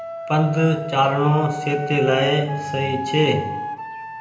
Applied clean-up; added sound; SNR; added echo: none; Wind instrument, woodwind instrument; 9 dB; reverberation time 0.8 s.